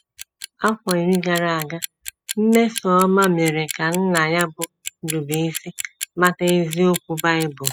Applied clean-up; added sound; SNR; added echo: classical method spectral subtraction.